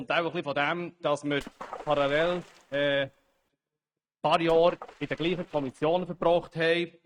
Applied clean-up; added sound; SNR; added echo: neural mask model RNNoise.